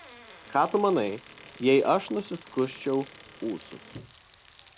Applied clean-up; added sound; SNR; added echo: none; Squeak / Wood + Rain; 19 dB; none.